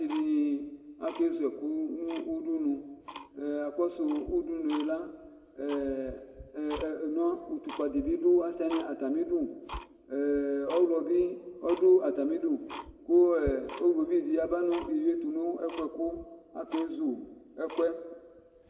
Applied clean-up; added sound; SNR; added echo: none; Tick-tock; 18 dB; reverberation time 1.2 s.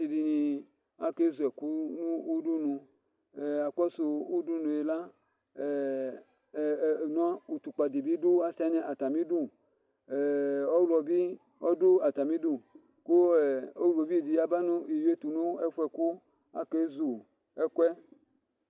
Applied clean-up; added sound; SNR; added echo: none; none; none; none.